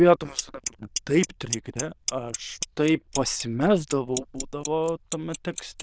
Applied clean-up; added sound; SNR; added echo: neural diffusion model UNIVERSE++.